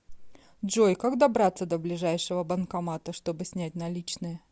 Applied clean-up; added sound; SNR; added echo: none; none; none; none.